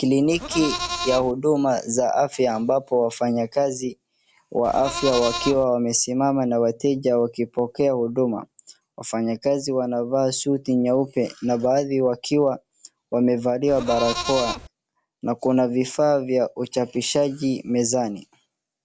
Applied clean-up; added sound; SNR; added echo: none; Livestock, farm animals, working animals; 7 dB; none.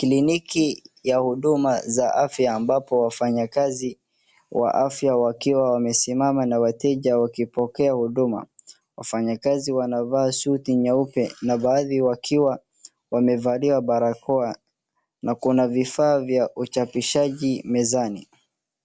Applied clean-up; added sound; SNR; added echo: none; none; none; none.